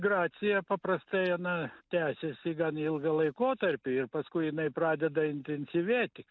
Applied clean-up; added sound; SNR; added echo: none; none; none; none.